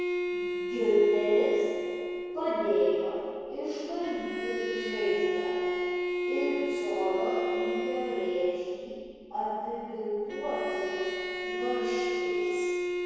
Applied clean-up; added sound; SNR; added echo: none; Bowed string instrument; 2 dB; reverberation time 2.2 s.